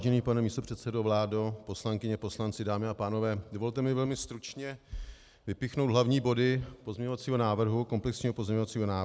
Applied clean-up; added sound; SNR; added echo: none; none; none; none.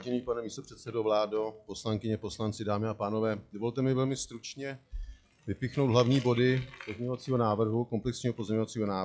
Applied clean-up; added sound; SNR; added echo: classical method log-MMSE.